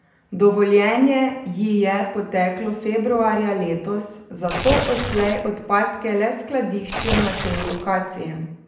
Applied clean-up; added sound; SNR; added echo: none; Tearing; 6 dB; reverberation time 0.7 s.